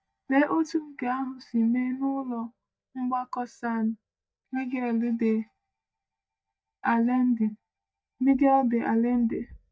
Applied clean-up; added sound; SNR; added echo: neural mask model DeepFilterNet 3.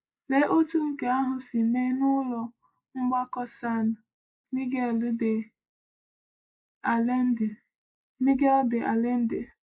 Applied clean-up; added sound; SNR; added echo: neural mask model Resemble Enhance denoiser.